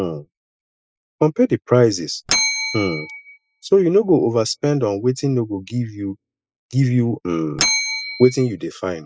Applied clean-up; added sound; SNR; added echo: classical method spectral subtraction.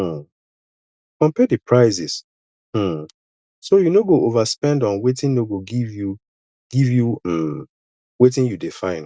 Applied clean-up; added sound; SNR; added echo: none; none; none; none.